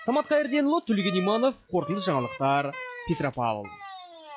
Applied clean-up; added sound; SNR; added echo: classical method log-MMSE.